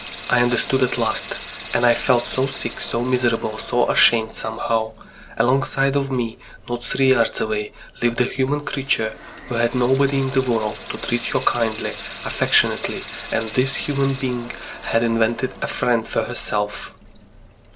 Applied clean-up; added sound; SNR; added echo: none; Sink (filling or washing) / Water tap, faucet; 14 dB; none.